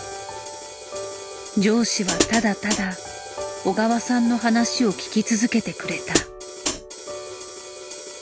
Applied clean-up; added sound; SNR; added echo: none; Hi-hat; 7 dB; none.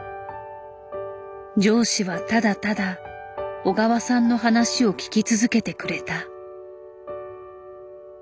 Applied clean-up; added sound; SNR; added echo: none; none; none; none.